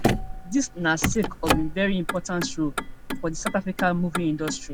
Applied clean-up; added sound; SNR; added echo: none; Motor vehicle (road); 2 dB; none.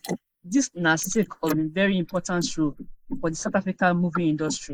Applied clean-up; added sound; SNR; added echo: neural mask model Resemble Enhance denoiser.